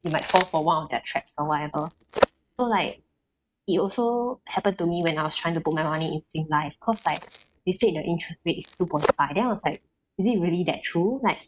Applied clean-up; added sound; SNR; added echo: neural mask model RNNoise.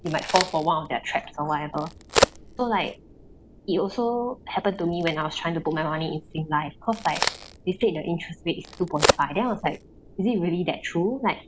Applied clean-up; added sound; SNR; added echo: none; Crack; 5 dB; none.